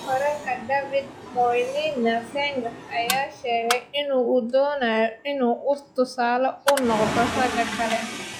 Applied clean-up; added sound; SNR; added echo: classical method log-MMSE.